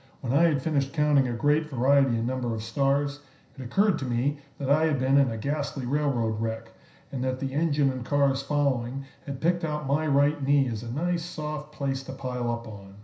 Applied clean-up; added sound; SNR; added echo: none; none; none; reverberation time 0.5 s.